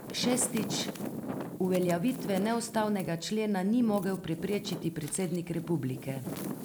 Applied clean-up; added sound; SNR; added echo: none; Wind; 8 dB; none.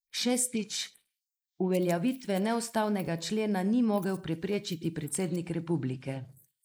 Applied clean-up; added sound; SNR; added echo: neural mask model Resemble Enhance denoiser.